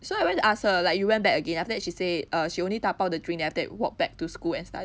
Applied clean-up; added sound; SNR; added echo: none; none; none; none.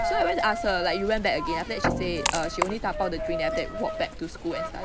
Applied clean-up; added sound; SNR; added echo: none; Guitar + Coin (dropping); 1 dB; none.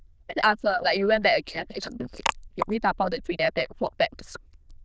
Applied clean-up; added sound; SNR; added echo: neural diffusion model UNIVERSE++.